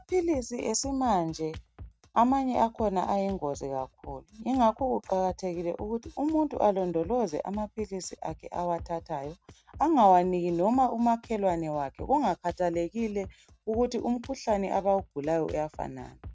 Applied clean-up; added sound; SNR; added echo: neural mask model RNNoise.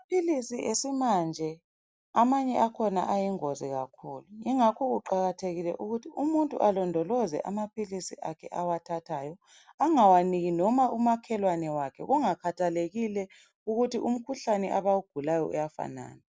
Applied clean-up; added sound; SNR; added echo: none; none; none; none.